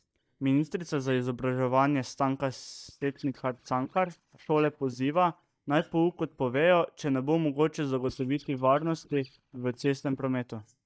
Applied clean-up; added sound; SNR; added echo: neural mask model DeepFilterNet 3.